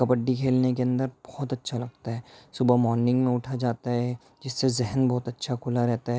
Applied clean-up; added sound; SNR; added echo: none; none; none; none.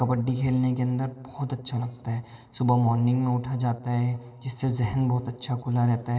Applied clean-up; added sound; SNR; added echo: none; none; none; reverberation time 2.5 s.